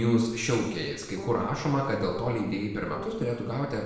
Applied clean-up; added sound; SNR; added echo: neural separator model SepFormer DNS4.